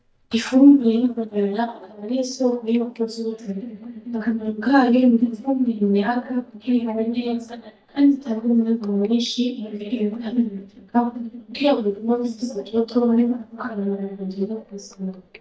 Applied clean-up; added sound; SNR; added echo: neural mask model DeepFilterNet 3.